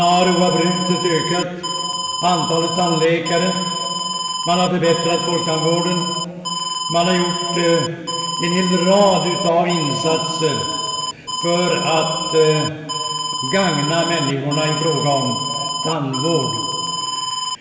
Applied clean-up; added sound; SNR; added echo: none; Alarm; 4 dB; reverberation time 2.5 s.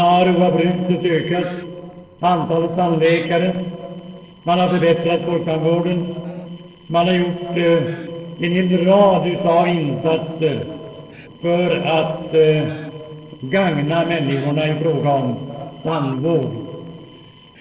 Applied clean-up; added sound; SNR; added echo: neural separator model SepFormer DNS4.